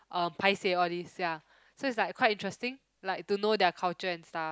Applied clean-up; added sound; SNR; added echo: none; none; none; none.